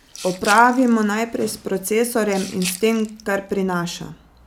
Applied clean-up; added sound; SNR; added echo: none; Rattle (instrument); 16 dB; none.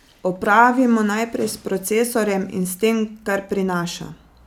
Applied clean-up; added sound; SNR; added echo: none; none; none; none.